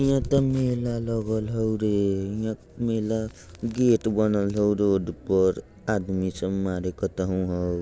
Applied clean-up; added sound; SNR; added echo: none; none; none; none.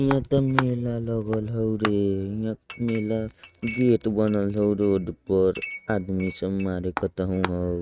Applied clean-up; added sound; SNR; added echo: neural mask model RNNoise.